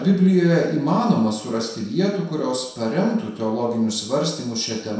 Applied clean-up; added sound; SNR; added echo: none; none; none; reverberation time 0.7 s.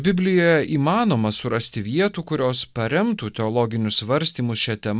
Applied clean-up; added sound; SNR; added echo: none; none; none; none.